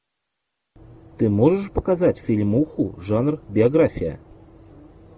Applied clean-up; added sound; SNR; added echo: none; none; none; none.